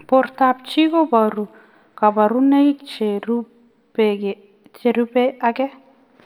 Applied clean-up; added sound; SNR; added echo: none; none; none; reverberation time 1.1 s.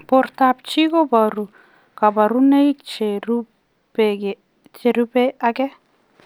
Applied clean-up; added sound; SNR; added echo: none; none; none; none.